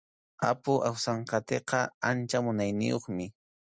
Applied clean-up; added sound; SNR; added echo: none; none; none; none.